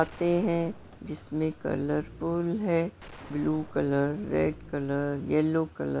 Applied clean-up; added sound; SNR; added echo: none; Gunshot, gunfire + Dog; 19 dB; none.